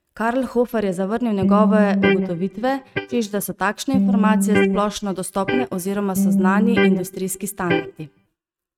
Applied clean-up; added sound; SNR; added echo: neural mask model RNNoise.